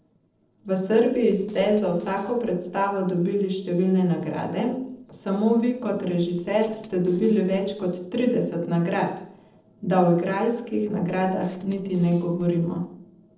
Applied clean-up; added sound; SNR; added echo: neural separator model SepFormer DNS4.